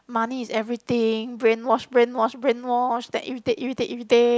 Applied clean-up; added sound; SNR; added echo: none; none; none; none.